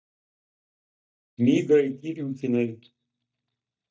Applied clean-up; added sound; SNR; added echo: neural mask model DeepFilterNet 3.